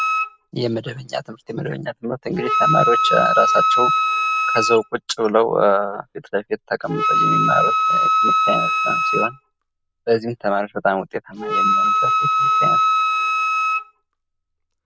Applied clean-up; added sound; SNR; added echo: none; Wind instrument, woodwind instrument; -3 dB; none.